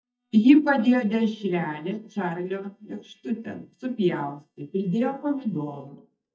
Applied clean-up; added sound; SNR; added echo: neural mask model DeepFilterNet 3.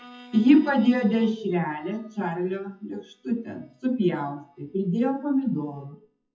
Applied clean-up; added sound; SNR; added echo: classical method WPE with log-MMSE.